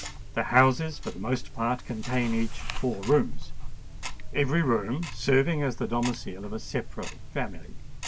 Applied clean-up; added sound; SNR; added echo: none; Tick-tock; 5 dB; none.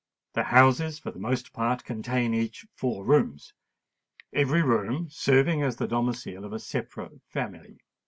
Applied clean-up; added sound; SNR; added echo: none; none; none; none.